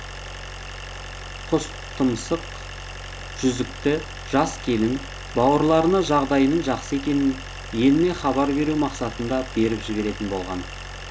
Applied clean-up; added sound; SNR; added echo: none; Idling; 11 dB; none.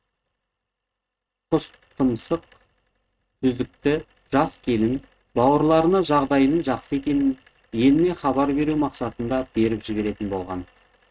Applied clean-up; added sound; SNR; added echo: neural mask model RNNoise.